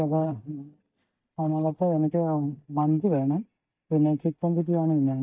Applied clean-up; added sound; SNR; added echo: neural mask model DeepFilterNet 3.